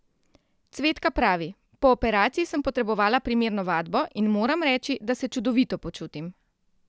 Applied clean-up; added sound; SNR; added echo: none; none; none; none.